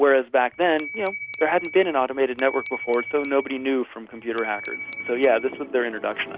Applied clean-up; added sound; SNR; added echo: none; Glass / Bell; 6 dB; none.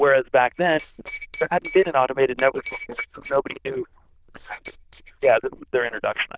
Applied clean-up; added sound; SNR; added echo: neural diffusion model UNIVERSE++.